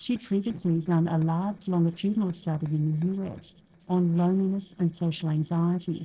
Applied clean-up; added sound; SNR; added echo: neural separator model SepFormer DNS4.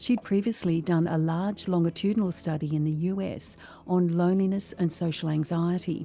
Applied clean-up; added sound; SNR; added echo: none; none; none; none.